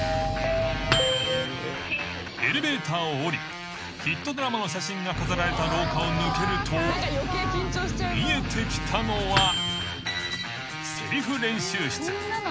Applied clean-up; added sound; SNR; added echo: none; Microwave oven; 5 dB; none.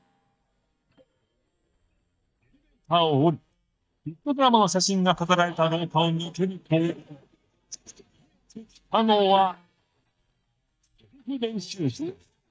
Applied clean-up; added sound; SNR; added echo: neural mask model DeepFilterNet 3.